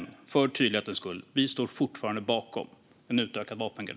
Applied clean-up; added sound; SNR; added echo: none; none; none; none.